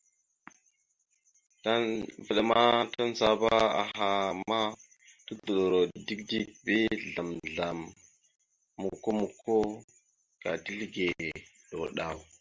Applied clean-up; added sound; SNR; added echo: none; none; none; none.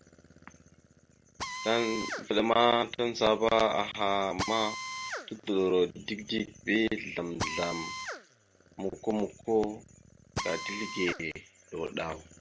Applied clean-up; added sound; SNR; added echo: none; Drill; 11 dB; none.